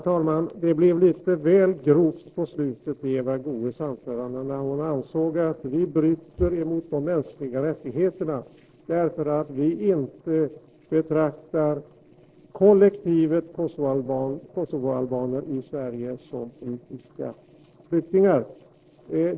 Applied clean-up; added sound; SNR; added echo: neural separator model SepFormer DNS4.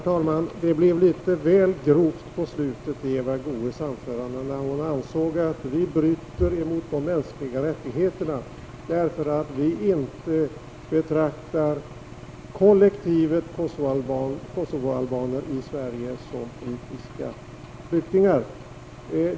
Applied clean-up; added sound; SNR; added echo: none; Engine / Aircraft; 16 dB; none.